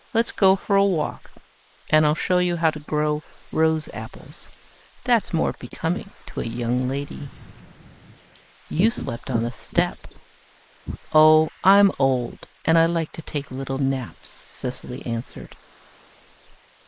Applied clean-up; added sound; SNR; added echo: neural mask model Resemble Enhance denoiser.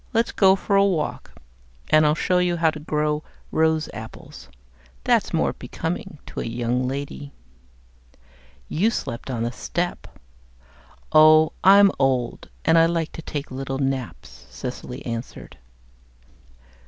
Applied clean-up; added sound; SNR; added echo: none; none; none; none.